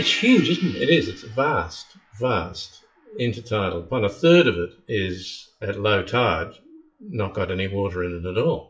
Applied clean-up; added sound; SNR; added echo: classical method WPE with log-MMSE.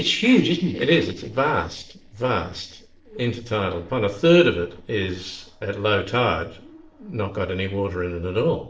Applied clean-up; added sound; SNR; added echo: neural separator model SepFormer DNS4.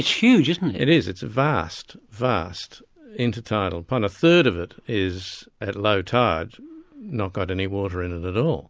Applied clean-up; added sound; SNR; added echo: none; none; none; none.